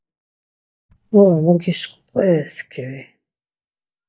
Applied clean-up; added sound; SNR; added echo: neural mask model DeepFilterNet 3.